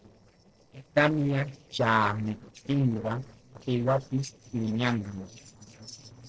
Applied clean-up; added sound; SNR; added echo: neural separator model SepFormer DNS4.